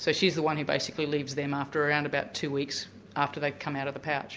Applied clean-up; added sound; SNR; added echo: none; none; none; none.